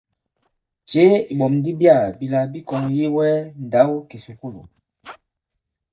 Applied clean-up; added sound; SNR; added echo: neural mask model DeepFilterNet 3.